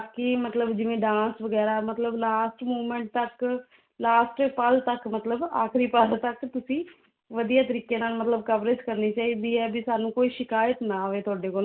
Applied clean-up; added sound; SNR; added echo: none; none; none; none.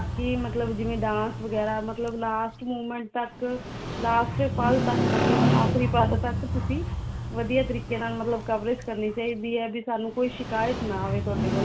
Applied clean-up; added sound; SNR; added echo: none; Motorcycle; 1 dB; none.